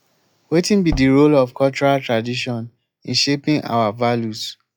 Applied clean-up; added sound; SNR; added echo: classical method log-MMSE.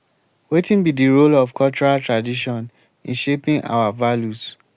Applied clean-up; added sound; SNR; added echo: none; none; none; none.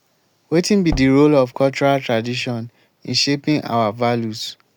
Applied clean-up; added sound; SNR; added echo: none; Tap / Bass drum; 12 dB; none.